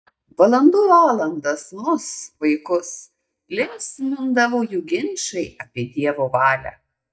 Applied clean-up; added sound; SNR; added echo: neural mask model DeepFilterNet 3.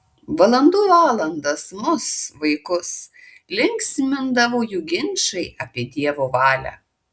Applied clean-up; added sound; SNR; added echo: none; none; none; none.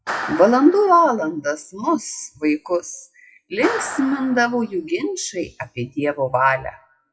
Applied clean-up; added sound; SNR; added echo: classical method WPE with log-MMSE.